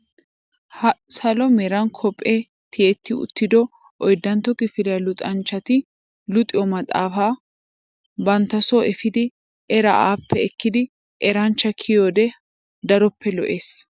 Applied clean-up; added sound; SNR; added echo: none; none; none; none.